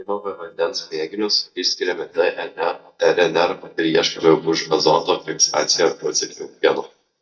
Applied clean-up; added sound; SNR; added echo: neural mask model DeepFilterNet 3.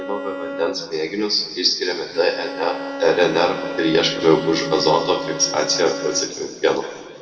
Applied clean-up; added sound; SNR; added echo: none; Bowed string instrument; 10 dB; reverberation time 2.0 s.